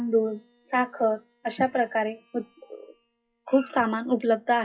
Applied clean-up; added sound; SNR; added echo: classical method WPE with log-MMSE.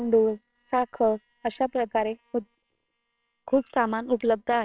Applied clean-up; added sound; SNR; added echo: neural separator model SepFormer WHAMR!.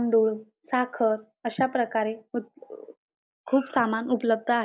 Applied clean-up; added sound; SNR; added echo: none; none; none; none.